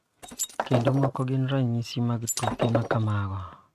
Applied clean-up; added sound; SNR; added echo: neural mask model RNNoise.